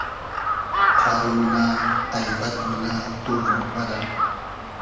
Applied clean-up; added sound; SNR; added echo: none; Crow; -2 dB; reverberation time 1.1 s.